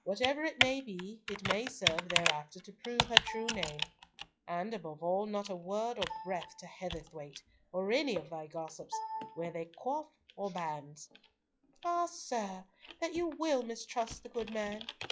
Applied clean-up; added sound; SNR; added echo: classical method log-MMSE.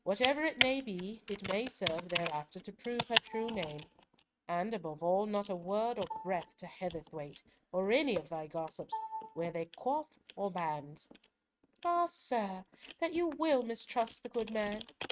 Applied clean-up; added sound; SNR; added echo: neural mask model RNNoise.